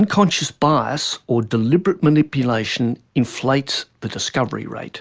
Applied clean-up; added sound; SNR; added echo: none; none; none; none.